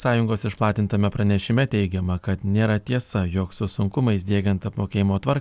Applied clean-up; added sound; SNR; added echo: none; none; none; none.